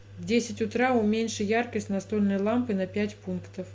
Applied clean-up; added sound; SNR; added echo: none; none; none; none.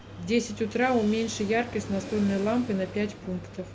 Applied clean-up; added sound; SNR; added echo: none; Fixed-wing aircraft, airplane; 14 dB; none.